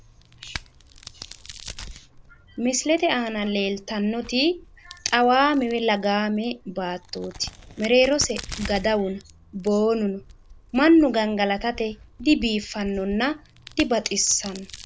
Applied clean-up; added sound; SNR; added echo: none; Crack; 17 dB; none.